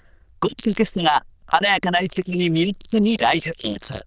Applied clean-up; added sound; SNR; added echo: neural diffusion model UNIVERSE++.